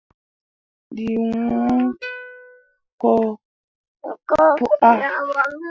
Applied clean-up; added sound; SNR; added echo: classical method Wiener filter.